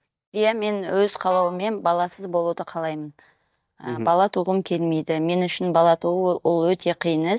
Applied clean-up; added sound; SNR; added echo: neural mask model DeepFilterNet 3.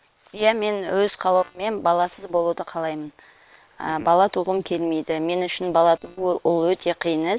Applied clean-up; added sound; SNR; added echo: neural separator model SepFormer WHAM!.